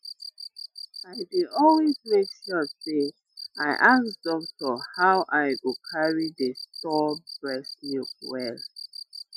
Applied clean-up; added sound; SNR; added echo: classical method Wiener filter.